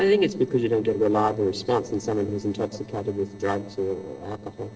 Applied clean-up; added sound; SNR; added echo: neural separator model SepFormer DNS4.